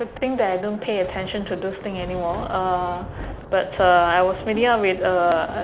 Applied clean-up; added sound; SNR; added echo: none; Thunder; 14 dB; none.